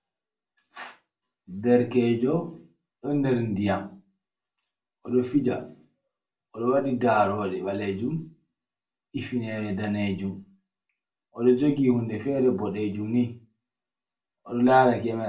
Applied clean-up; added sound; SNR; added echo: none; none; none; reverberation time 0.3 s.